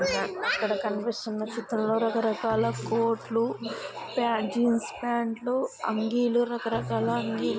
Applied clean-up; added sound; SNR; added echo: none; Bowed string instrument; 17 dB; none.